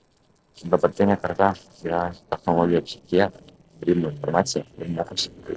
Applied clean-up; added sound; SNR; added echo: neural separator model SepFormer DNS4.